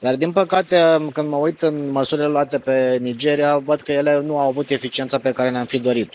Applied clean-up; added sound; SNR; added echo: neural mask model Resemble Enhance denoiser.